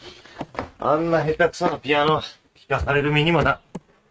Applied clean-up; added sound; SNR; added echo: neural mask model RNNoise.